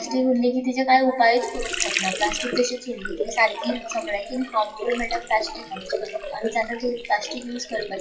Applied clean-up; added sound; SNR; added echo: classical method WPE with log-MMSE.